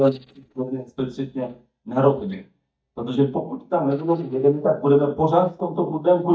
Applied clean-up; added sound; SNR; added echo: neural mask model DeepFilterNet 3.